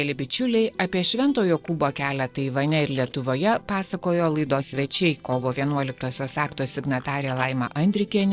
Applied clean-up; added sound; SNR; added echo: neural separator model SepFormer DNS4.